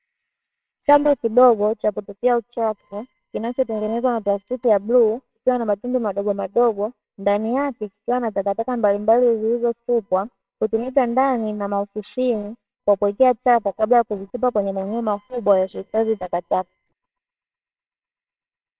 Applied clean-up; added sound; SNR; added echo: neural separator model SepFormer WHAMR!.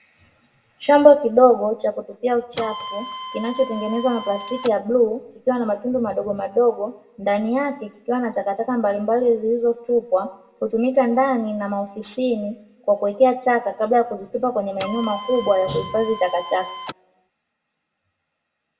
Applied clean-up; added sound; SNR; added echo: none; Printer; 11 dB; reverberation time 0.5 s.